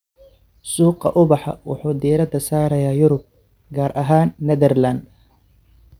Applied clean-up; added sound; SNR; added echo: none; none; none; none.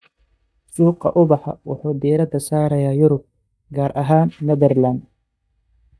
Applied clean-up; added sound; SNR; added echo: neural mask model DeepFilterNet 3.